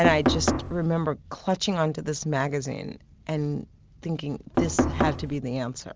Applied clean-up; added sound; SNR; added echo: none; Knock; -3 dB; none.